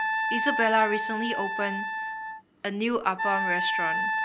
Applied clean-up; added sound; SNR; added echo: none; Wind instrument, woodwind instrument; 0 dB; none.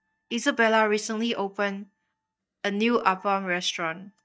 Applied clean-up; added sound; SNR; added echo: neural mask model DeepFilterNet 3.